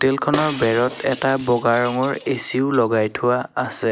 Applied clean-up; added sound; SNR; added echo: none; Shatter; 15 dB; none.